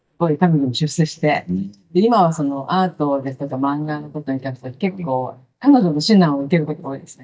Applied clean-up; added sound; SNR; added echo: neural mask model DeepFilterNet 3.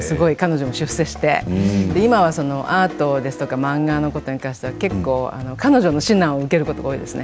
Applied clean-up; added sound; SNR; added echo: none; none; none; none.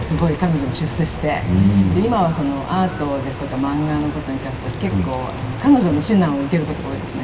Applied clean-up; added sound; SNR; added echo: none; Rain; 11 dB; reverberation time 1.4 s.